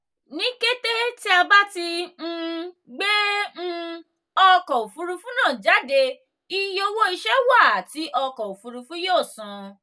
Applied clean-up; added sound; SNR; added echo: none; none; none; none.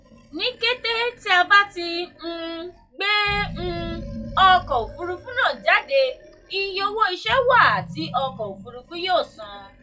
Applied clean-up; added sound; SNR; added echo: classical method log-MMSE.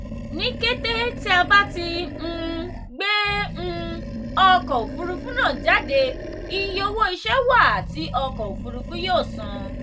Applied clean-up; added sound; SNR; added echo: none; Animal; 9 dB; none.